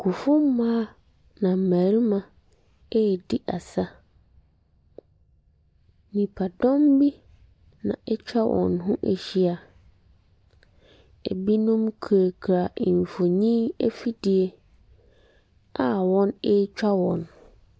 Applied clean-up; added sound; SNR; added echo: none; none; none; none.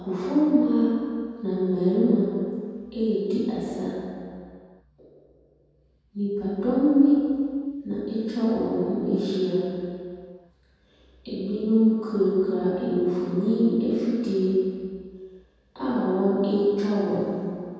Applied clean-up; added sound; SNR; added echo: none; none; none; reverberation time 2.0 s.